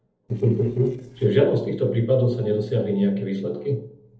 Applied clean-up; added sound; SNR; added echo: neural separator model SepFormer DNS4.